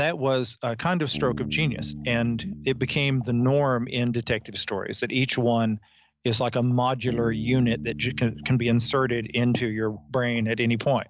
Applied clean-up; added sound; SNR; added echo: none; Bass guitar; 15 dB; none.